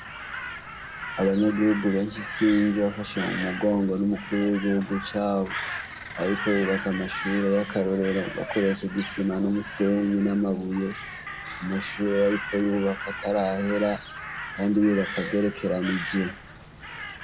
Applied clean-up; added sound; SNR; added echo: none; Crow; 10 dB; none.